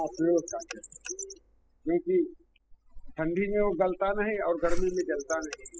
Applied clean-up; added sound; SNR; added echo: classical method spectral subtraction.